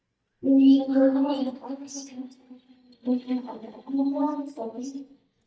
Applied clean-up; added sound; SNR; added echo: neural mask model DeepFilterNet 3.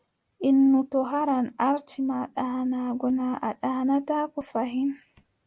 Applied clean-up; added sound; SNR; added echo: none; none; none; none.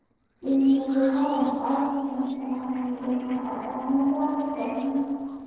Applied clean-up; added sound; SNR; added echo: neural separator model SepFormer DNS4.